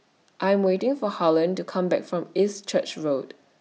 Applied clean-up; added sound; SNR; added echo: none; none; none; none.